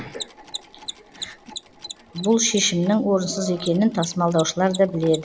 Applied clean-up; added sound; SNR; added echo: none; Mechanisms; 16 dB; none.